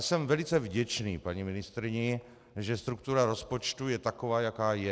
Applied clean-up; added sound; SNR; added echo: none; none; none; none.